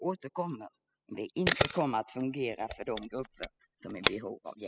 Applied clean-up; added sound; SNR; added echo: classical method spectral subtraction.